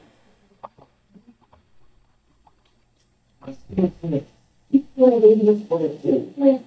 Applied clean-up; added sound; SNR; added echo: neural mask model DeepFilterNet 3.